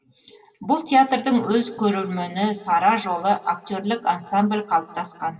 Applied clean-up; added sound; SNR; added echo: none; none; none; reverberation time 1.7 s.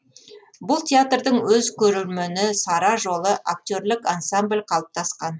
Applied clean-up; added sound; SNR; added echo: none; none; none; none.